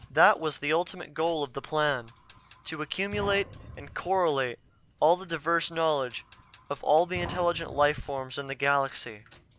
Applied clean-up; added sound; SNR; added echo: none; Fire + Bicycle bell; 15 dB; none.